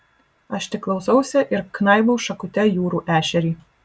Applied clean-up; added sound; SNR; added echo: none; none; none; none.